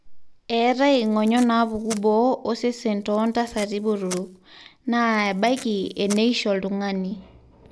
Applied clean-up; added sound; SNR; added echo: none; Packing tape, duct tape; 18 dB; none.